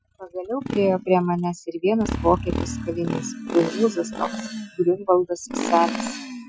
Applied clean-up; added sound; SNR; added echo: classical method Wiener filter.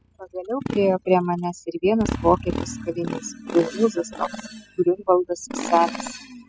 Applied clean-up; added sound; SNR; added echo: classical method spectral subtraction.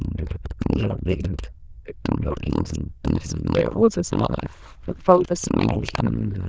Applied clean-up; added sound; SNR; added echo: neural diffusion model UNIVERSE++.